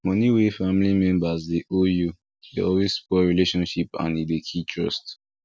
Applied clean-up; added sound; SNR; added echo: none; none; none; none.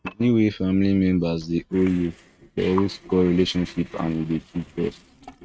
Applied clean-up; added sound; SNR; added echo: neural mask model RNNoise.